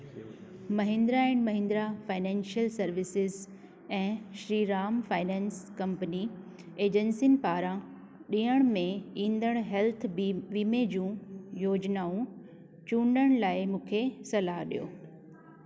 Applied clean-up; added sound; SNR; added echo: none; none; none; none.